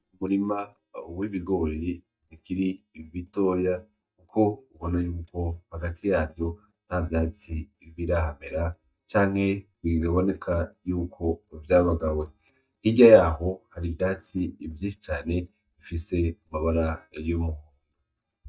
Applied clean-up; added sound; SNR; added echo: neural mask model DeepFilterNet 3.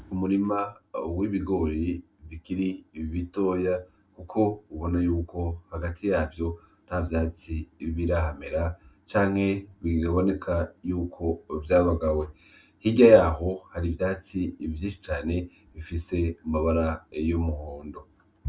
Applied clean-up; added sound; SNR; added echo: none; none; none; none.